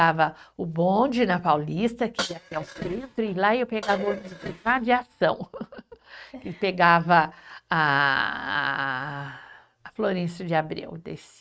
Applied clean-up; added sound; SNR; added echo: neural mask model RNNoise.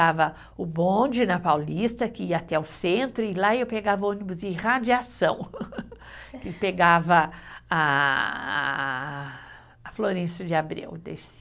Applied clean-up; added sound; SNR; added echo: none; none; none; none.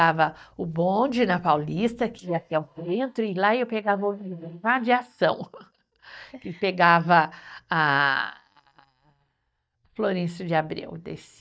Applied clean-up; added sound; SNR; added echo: neural mask model DeepFilterNet 3.